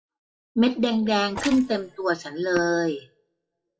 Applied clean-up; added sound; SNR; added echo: classical method WPE with log-MMSE.